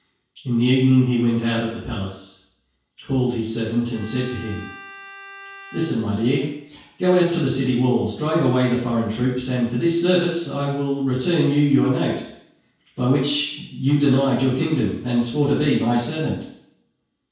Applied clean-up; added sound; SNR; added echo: none; Bowed string instrument; 20 dB; reverberation time 0.6 s.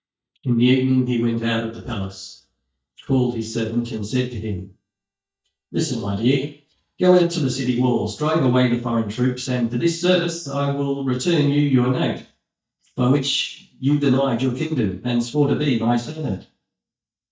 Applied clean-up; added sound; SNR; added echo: neural mask model DeepFilterNet 3.